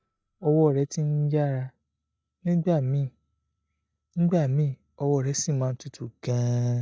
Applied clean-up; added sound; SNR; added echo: neural mask model DeepFilterNet 3.